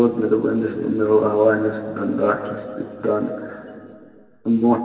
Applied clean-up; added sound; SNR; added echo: none; none; none; reverberation time 2.6 s.